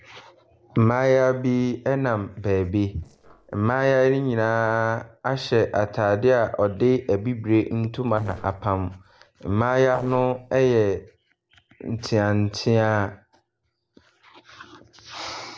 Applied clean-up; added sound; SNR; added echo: neural separator model SepFormer DNS4.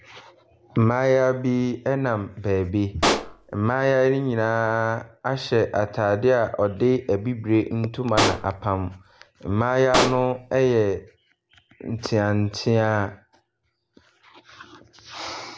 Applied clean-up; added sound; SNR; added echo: none; Explosion; 5 dB; none.